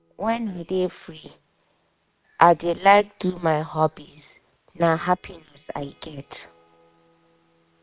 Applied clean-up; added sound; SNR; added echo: neural separator model SepFormer WHAM!.